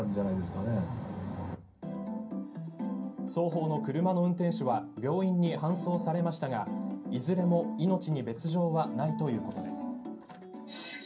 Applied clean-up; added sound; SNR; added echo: none; none; none; reverberation time 0.3 s.